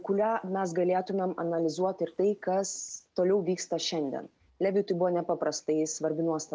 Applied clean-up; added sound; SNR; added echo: none; none; none; none.